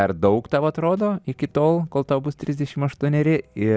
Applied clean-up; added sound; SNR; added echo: none; none; none; none.